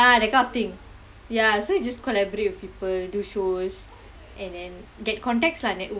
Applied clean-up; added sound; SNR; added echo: none; none; none; none.